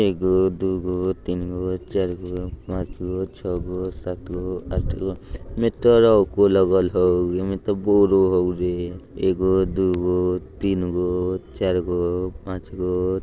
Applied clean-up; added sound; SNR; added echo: none; none; none; none.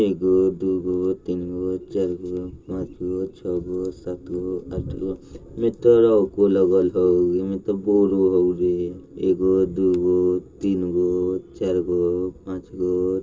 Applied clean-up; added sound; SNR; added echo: none; none; none; reverberation time 0.2 s.